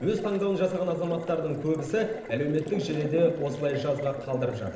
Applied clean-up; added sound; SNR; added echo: none; Water tap, faucet; 13 dB; reverberation time 0.9 s.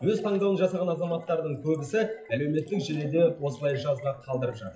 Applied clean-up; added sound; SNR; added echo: classical method WPE with log-MMSE.